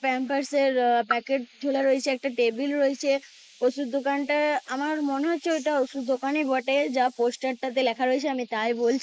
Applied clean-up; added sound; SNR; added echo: neural mask model Resemble Enhance denoiser.